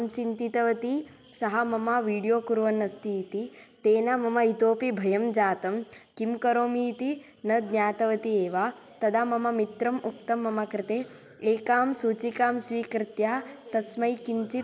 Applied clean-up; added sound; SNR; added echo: none; none; none; none.